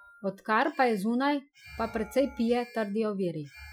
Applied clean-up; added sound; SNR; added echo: classical method Wiener filter.